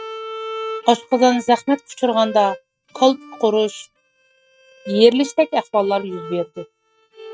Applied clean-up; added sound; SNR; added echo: neural mask model RNNoise.